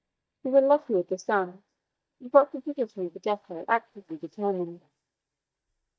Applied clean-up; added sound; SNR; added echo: neural mask model DeepFilterNet 3.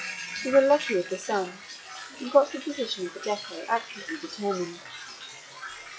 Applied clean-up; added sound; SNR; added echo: classical method log-MMSE.